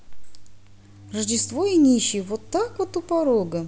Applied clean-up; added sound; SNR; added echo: none; none; none; none.